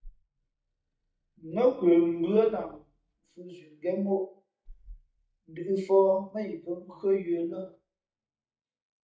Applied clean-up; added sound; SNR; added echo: neural mask model DeepFilterNet 3.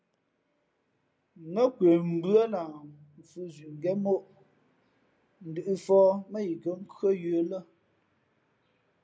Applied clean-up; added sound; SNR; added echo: none; none; none; none.